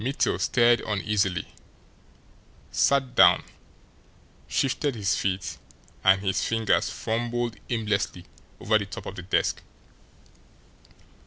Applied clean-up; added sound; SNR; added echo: none; none; none; none.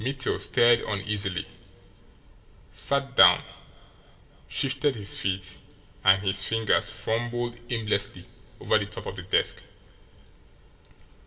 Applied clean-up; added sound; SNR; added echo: none; none; none; reverberation time 2.8 s.